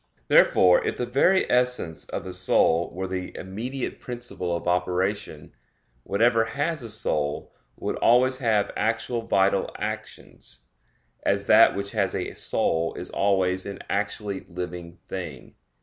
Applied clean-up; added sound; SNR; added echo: none; none; none; none.